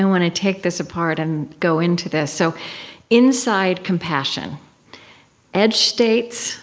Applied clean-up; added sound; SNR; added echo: none; none; none; none.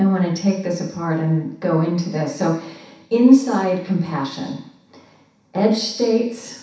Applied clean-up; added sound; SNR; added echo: none; none; none; reverberation time 0.7 s.